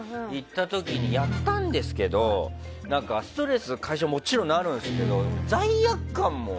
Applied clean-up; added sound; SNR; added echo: none; Guitar; 5 dB; none.